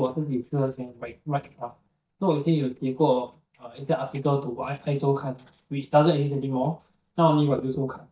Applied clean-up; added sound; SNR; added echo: neural mask model DeepFilterNet 3.